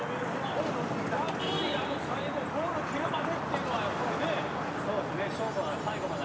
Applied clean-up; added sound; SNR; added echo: none; Traffic noise, roadway noise / Vehicle horn, car horn, honking; -2 dB; reverberation time 2.0 s.